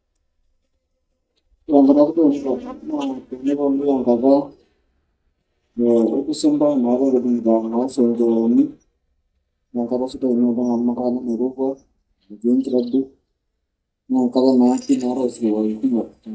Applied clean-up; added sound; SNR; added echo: neural mask model DeepFilterNet 3.